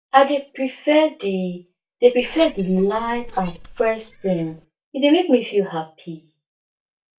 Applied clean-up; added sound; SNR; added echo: neural mask model DeepFilterNet 3.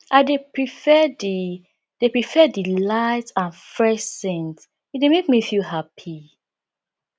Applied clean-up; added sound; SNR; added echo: none; none; none; none.